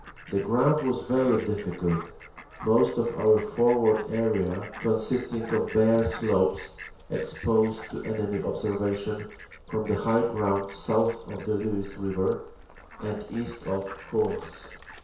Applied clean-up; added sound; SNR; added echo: none; Fowl; 17 dB; reverberation time 0.6 s.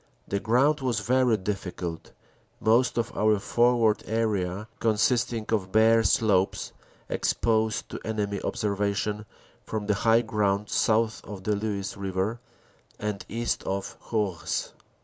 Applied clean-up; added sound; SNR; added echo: none; none; none; none.